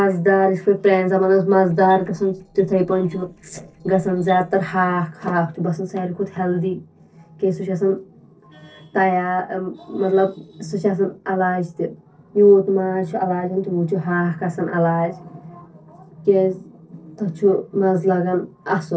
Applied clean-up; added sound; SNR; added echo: neural separator model SepFormer DNS4.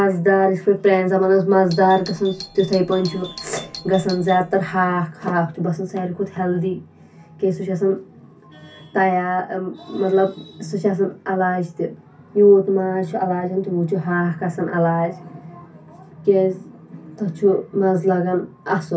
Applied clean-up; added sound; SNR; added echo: none; Doorbell; 17 dB; reverberation time 0.3 s.